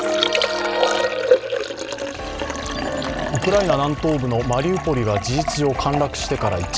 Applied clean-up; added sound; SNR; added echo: none; Liquid; 3 dB; none.